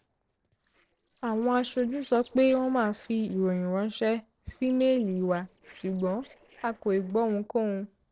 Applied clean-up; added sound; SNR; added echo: neural separator model SepFormer DNS4.